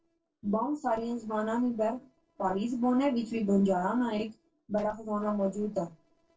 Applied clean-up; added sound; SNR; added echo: neural separator model SepFormer DNS4.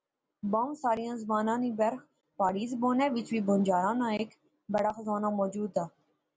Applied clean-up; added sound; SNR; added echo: none; none; none; none.